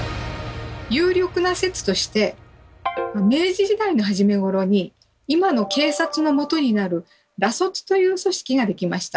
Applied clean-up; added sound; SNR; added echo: none; none; none; none.